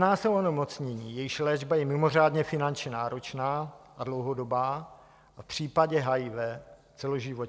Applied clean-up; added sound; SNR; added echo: none; none; none; none.